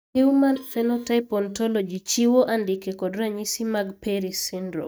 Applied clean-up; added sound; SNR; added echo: neural mask model DeepFilterNet 3.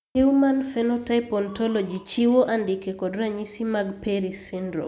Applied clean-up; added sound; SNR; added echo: none; none; none; none.